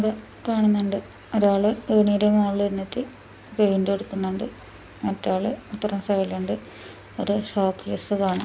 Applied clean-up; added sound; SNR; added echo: none; none; none; none.